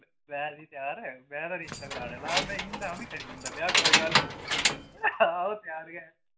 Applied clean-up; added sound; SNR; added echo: none; Keys jangling; -5 dB; reverberation time 0.3 s.